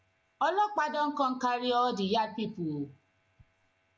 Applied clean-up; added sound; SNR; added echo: none; none; none; none.